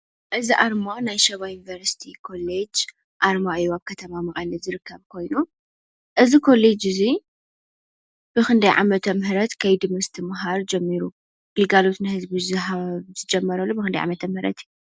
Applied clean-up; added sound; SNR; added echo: none; none; none; none.